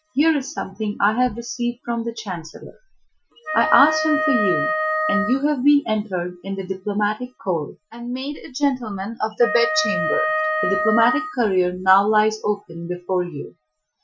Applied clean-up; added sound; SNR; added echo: classical method Wiener filter.